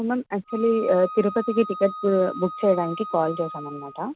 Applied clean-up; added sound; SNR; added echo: none; Wind instrument, woodwind instrument; 13 dB; none.